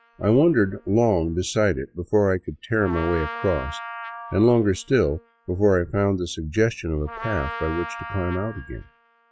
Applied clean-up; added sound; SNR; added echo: classical method log-MMSE.